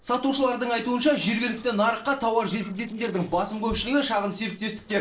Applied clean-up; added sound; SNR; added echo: neural separator model SepFormer DNS4.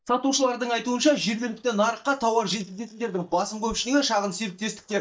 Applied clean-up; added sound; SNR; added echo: neural mask model DeepFilterNet 3.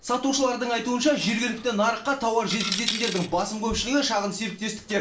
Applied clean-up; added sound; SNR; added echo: none; Coin (dropping); 12 dB; reverberation time 0.3 s.